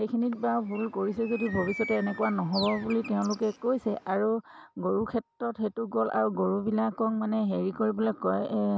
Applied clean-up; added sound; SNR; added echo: none; Bird; 14 dB; none.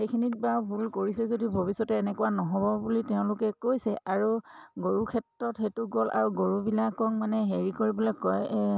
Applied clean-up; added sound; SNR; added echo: none; none; none; none.